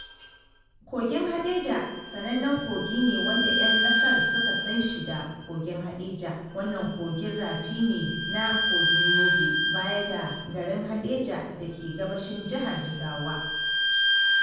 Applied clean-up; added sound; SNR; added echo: none; Bowed string instrument; -2 dB; reverberation time 1.2 s.